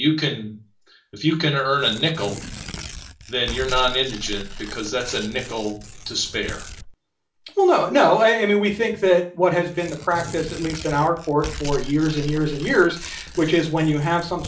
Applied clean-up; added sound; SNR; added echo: none; Tearing; 13 dB; reverberation time 0.3 s.